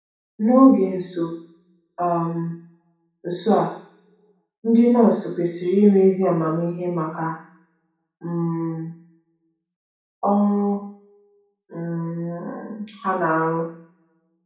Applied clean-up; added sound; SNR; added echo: none; none; none; reverberation time 0.6 s.